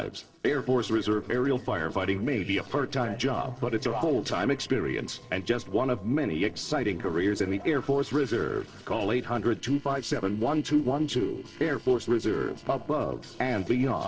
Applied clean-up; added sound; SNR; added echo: neural separator model SepFormer DNS4.